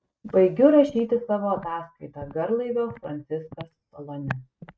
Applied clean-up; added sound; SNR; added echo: neural mask model RNNoise.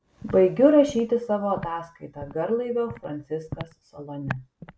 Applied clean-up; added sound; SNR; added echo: none; Walk, footsteps; 17 dB; none.